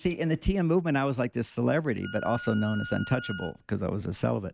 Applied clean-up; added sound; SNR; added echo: none; Wind instrument, woodwind instrument; 14 dB; none.